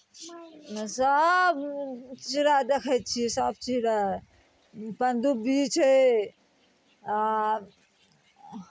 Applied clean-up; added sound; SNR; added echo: none; none; none; none.